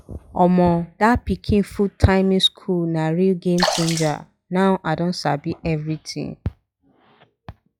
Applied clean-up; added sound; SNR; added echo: classical method log-MMSE.